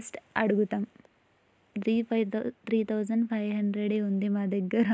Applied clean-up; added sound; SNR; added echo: none; none; none; none.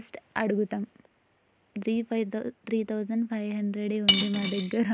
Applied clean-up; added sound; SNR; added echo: none; Cutlery, silverware / Dishes, pots, and pans; -3 dB; none.